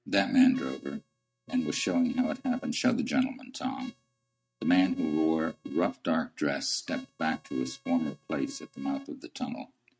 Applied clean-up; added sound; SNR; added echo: neural mask model RNNoise.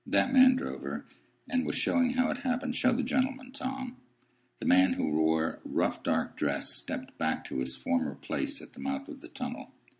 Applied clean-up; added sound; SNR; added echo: none; none; none; none.